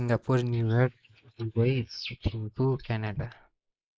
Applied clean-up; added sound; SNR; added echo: neural mask model Resemble Enhance denoiser.